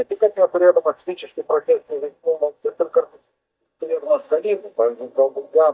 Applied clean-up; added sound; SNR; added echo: neural mask model DeepFilterNet 3.